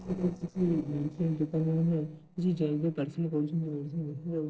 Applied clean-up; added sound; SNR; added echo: neural separator model SepFormer DNS4.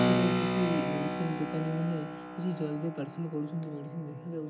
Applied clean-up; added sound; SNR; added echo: none; Keyboard (musical); -1 dB; none.